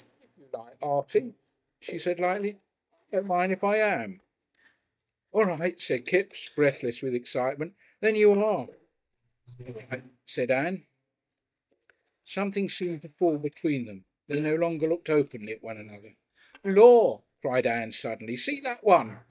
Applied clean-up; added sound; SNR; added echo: neural mask model DeepFilterNet 3.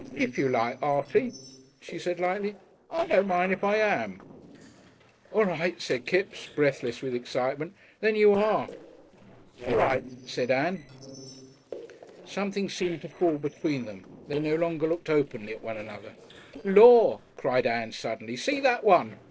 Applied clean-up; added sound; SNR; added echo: neural separator model SepFormer DNS4.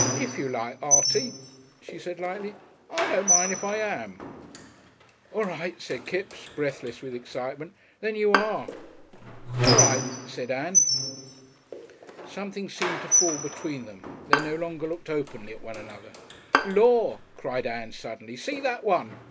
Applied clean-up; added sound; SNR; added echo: none; Bowed string instrument + Squeak; -1 dB; none.